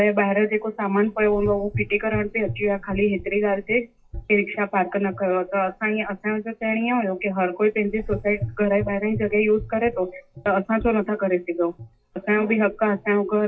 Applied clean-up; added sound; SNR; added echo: classical method WPE with log-MMSE.